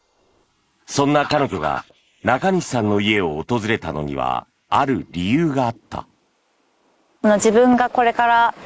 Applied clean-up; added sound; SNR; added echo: neural mask model Resemble Enhance denoiser.